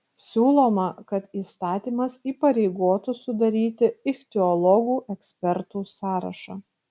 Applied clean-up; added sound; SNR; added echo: none; none; none; none.